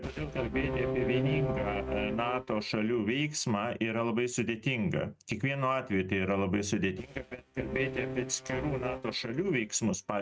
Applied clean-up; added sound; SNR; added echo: neural mask model RNNoise.